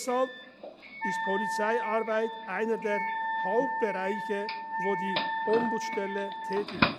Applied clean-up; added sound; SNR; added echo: none; Wind instrument, woodwind instrument + Doorbell; 1 dB; none.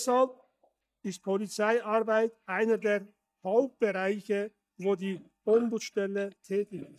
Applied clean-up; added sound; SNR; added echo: neural mask model DeepFilterNet 3.